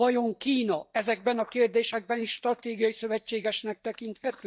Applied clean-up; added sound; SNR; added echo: neural mask model DeepFilterNet 3.